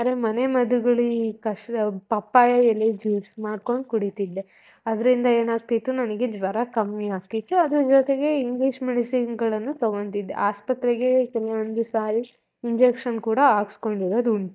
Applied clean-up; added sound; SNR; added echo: neural mask model DeepFilterNet 3.